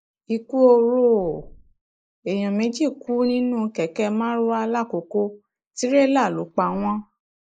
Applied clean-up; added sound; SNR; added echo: neural mask model Resemble Enhance denoiser.